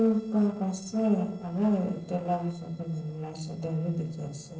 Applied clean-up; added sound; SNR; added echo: neural separator model SepFormer DNS4.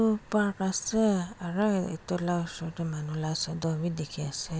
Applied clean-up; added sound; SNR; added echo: none; none; none; none.